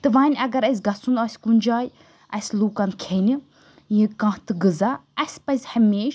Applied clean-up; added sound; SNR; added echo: none; none; none; none.